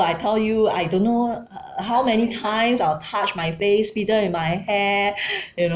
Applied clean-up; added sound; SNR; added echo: none; none; none; none.